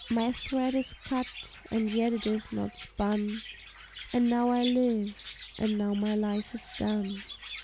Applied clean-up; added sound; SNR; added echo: none; Chirp, tweet; 11 dB; none.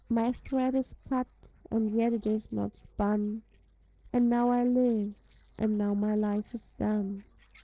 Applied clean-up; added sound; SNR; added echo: neural separator model SepFormer DNS4.